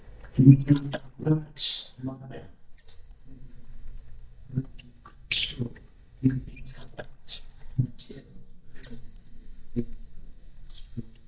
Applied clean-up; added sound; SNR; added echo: neural mask model DeepFilterNet 3.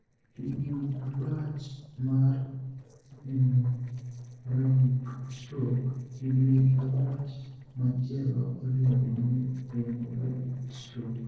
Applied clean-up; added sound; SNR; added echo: neural separator model SepFormer DNS4.